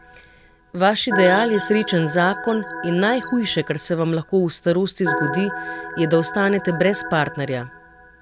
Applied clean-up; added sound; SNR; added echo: none; Organ + Bird; 9 dB; none.